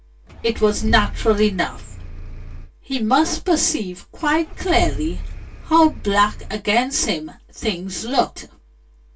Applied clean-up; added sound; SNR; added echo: none; Engine starting / Car; 6 dB; reverberation time 0.1 s.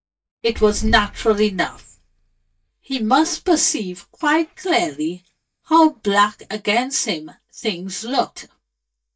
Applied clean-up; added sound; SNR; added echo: neural mask model DeepFilterNet 3.